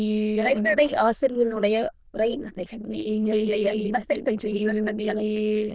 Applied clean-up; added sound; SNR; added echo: neural diffusion model UNIVERSE++.